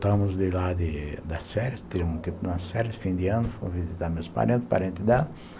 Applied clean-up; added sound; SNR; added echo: none; none; none; none.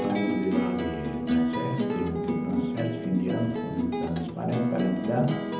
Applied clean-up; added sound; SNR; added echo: none; Acoustic guitar; 0 dB; reverberation time 0.9 s.